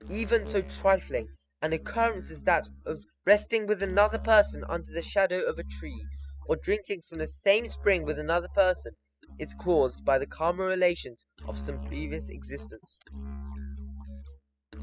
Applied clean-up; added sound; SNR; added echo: classical method spectral subtraction.